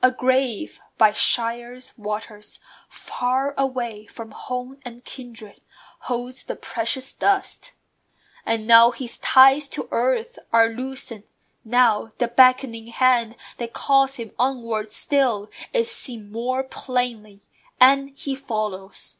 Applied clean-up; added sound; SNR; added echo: none; none; none; none.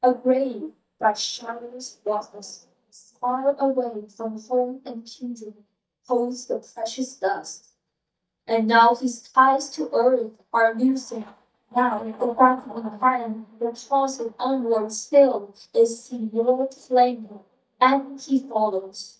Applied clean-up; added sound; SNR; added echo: neural mask model DeepFilterNet 3.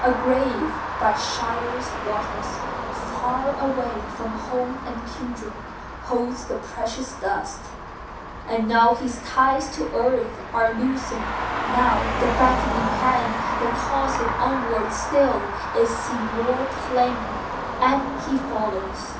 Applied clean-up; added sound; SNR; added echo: none; Traffic noise, roadway noise; 4 dB; reverberation time 0.6 s.